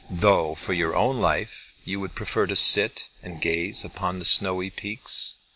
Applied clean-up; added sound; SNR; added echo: none; none; none; none.